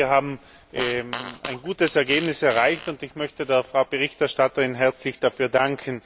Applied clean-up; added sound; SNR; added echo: none; Fart; 14 dB; none.